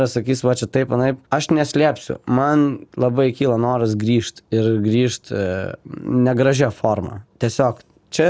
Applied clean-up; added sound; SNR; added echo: none; none; none; none.